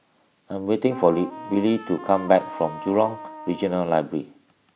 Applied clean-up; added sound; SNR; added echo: none; Wind instrument, woodwind instrument; 14 dB; none.